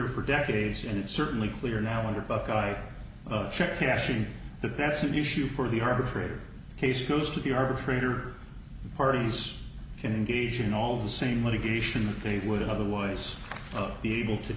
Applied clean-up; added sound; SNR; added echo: none; none; none; none.